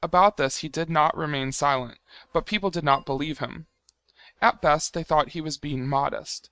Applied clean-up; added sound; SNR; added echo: neural mask model RNNoise.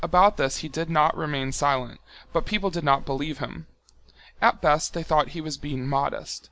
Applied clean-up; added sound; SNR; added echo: none; none; none; none.